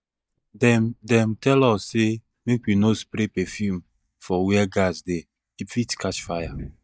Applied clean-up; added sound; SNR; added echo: neural mask model DeepFilterNet 3.